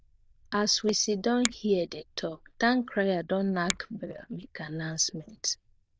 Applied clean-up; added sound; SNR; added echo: neural diffusion model UNIVERSE++.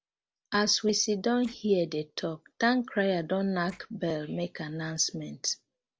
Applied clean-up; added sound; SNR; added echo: neural separator model SepFormer DNS4.